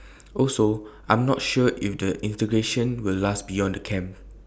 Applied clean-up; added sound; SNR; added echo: none; none; none; none.